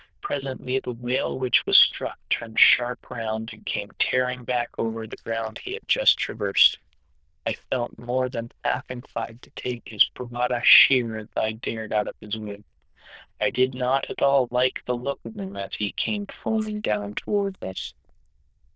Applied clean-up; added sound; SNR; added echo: neural diffusion model UNIVERSE++.